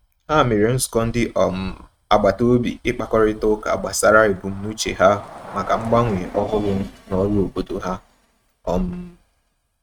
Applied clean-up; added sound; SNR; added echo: neural mask model RNNoise.